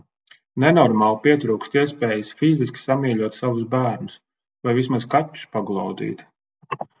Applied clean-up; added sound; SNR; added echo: none; none; none; none.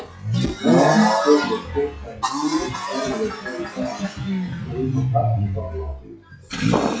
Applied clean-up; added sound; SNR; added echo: classical method WPE with log-MMSE.